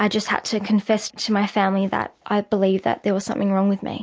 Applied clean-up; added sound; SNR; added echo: none; none; none; none.